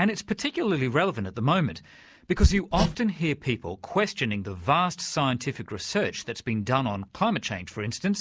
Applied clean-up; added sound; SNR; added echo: none; Hammer; 0 dB; none.